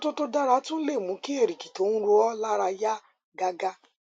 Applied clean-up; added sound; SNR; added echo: none; none; none; none.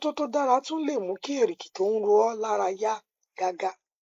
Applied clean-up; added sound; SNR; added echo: neural mask model Resemble Enhance denoiser.